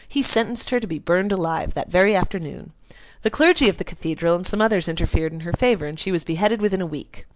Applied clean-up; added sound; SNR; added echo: none; none; none; none.